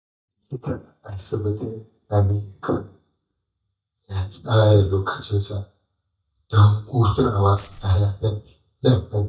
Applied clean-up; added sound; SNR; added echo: neural mask model DeepFilterNet 3.